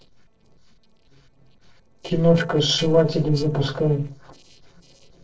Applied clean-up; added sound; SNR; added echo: neural separator model SepFormer DNS4.